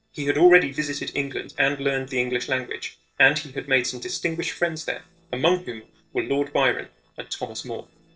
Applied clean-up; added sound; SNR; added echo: neural separator model SepFormer DNS4.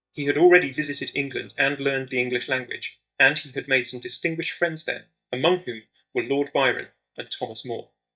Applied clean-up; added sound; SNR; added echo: neural mask model DeepFilterNet 3.